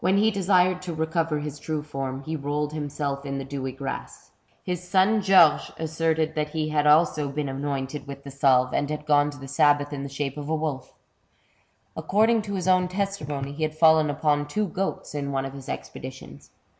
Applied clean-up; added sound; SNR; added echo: none; none; none; none.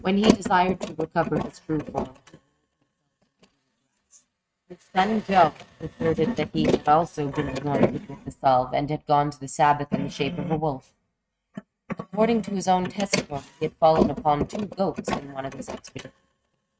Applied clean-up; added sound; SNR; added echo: neural mask model RNNoise.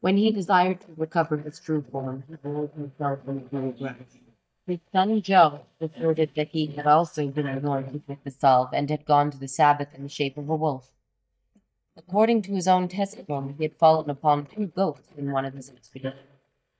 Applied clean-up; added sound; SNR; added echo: neural mask model DeepFilterNet 3.